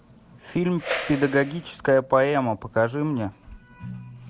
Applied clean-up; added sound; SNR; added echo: none; Whoosh, swoosh, swish; 8 dB; none.